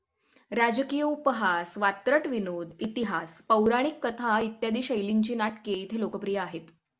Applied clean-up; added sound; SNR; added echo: none; none; none; none.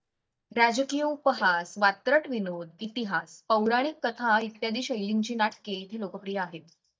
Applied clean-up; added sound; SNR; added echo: neural mask model DeepFilterNet 3.